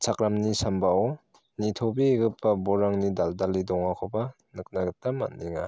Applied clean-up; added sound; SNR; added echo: none; none; none; none.